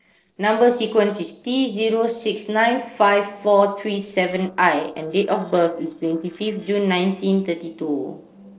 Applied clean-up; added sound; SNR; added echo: neural separator model SepFormer DNS4.